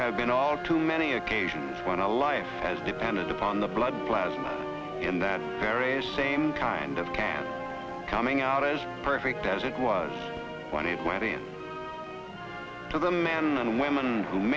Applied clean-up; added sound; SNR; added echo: none; none; none; none.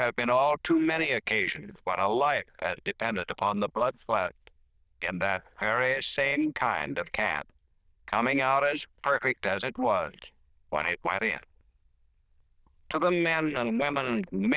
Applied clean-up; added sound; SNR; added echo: neural diffusion model UNIVERSE++.